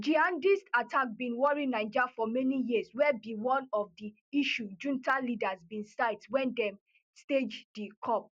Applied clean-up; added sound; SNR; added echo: none; none; none; none.